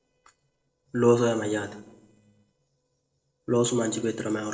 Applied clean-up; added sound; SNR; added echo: neural separator model SepFormer DNS4.